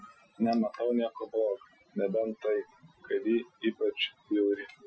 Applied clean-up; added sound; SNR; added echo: classical method Wiener filter.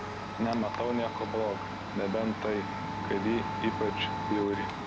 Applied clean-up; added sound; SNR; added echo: none; Domestic sounds, home sounds; 3 dB; none.